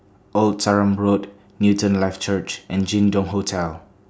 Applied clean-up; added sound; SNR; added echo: none; none; none; none.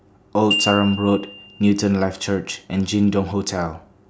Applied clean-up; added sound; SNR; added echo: none; Glockenspiel; 10 dB; none.